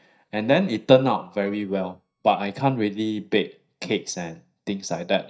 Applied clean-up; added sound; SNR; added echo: neural mask model DeepFilterNet 3.